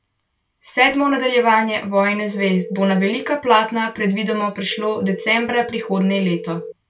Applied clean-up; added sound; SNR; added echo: none; Telephone; 12 dB; reverberation time 0.2 s.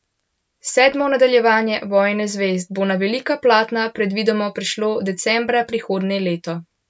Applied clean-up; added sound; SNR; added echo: none; none; none; none.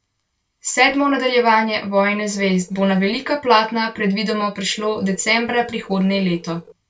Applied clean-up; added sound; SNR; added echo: neural separator model SepFormer DNS4.